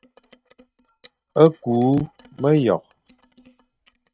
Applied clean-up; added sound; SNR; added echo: neural mask model RNNoise.